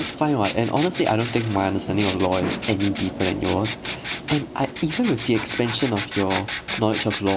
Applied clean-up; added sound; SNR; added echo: none; Writing; 4 dB; none.